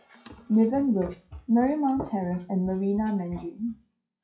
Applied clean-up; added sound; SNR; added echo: classical method WPE with log-MMSE.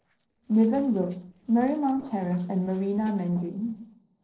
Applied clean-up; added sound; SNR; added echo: neural separator model SepFormer DNS4.